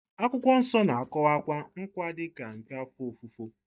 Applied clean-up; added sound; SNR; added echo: neural mask model DeepFilterNet 3.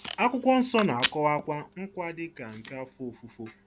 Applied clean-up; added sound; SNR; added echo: none; Packing tape, duct tape / Tearing; 11 dB; none.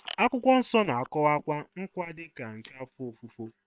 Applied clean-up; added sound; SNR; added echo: neural separator model SepFormer WHAM!.